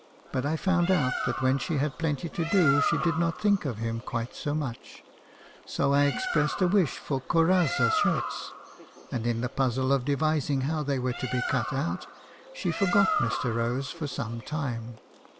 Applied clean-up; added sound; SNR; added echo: none; Bird; 7 dB; none.